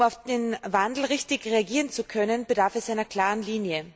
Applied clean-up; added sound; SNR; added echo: none; none; none; none.